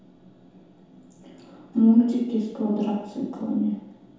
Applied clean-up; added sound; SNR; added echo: none; none; none; reverberation time 0.8 s.